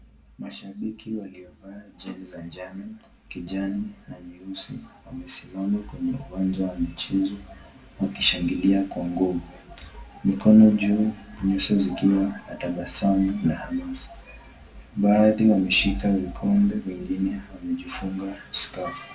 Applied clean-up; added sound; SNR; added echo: none; none; none; reverberation time 0.5 s.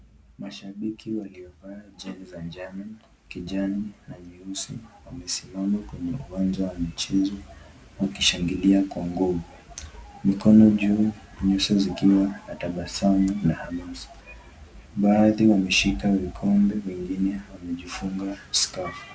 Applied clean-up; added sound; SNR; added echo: none; none; none; none.